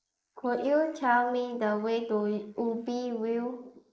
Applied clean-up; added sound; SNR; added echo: neural mask model Resemble Enhance denoiser.